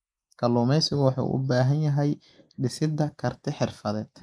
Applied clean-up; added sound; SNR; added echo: neural mask model Resemble Enhance denoiser.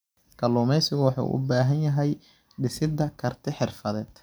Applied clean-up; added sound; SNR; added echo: none; none; none; none.